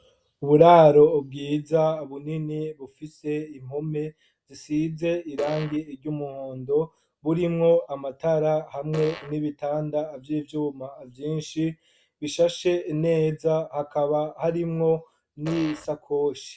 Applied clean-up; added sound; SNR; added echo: none; Fart; 13 dB; none.